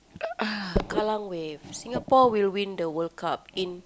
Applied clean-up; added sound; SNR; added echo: none; none; none; none.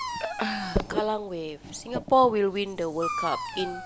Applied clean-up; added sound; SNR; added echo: none; Dog; 10 dB; none.